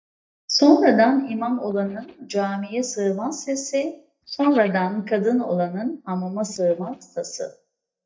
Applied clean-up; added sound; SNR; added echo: neural mask model DeepFilterNet 3.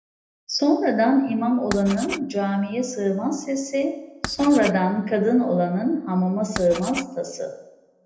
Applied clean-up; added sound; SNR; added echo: none; Writing; 13 dB; reverberation time 0.7 s.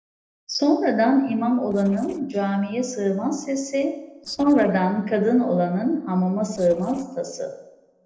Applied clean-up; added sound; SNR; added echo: neural separator model SepFormer DNS4.